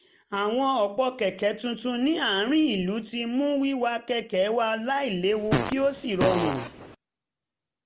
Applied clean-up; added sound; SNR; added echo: none; Fart; 3 dB; none.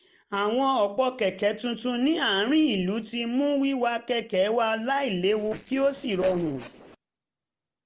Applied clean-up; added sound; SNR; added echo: neural separator model SepFormer DNS4.